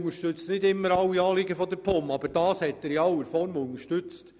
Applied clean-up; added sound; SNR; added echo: none; none; none; none.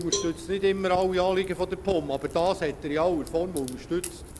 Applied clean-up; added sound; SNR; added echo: none; Cowbell + Crack; 12 dB; none.